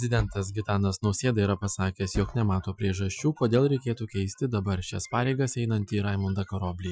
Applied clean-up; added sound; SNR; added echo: classical method Wiener filter.